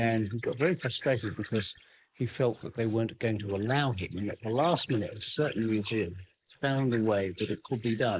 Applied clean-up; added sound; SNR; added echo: neural mask model Resemble Enhance denoiser.